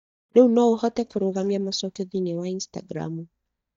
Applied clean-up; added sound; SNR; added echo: neural mask model DeepFilterNet 3.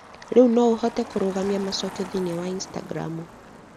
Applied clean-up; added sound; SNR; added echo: none; Motor vehicle (road); 17 dB; none.